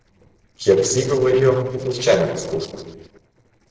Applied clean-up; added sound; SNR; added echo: neural separator model SepFormer DNS4.